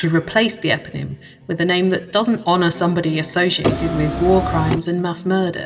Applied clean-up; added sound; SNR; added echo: none; Car; 2 dB; reverberation time 0.7 s.